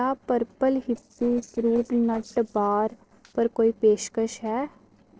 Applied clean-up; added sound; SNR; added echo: neural separator model SepFormer DNS4.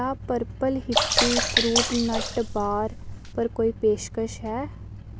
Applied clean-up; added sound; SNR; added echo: none; Sink (filling or washing) / Water / Splash, splatter; -1 dB; none.